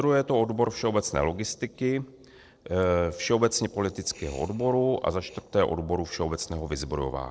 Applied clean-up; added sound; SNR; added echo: neural separator model SepFormer DNS4.